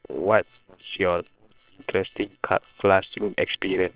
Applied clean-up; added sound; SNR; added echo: neural separator model SepFormer WHAM!.